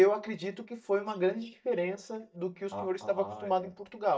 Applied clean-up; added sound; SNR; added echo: neural mask model DeepFilterNet 3.